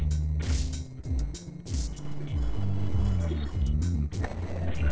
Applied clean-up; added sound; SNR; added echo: neural separator model SepFormer DNS4.